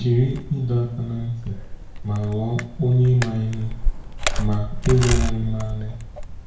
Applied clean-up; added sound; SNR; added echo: none; Camera; 4 dB; reverberation time 0.6 s.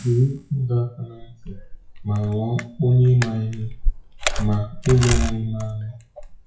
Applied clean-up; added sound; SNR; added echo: classical method WPE with log-MMSE.